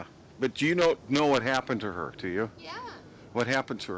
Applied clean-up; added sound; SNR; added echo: none; none; none; none.